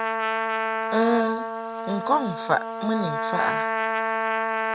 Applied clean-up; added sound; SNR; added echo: none; Trumpet; -1 dB; none.